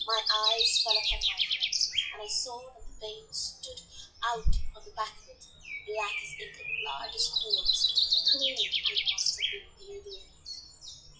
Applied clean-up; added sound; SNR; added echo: classical method WPE with log-MMSE.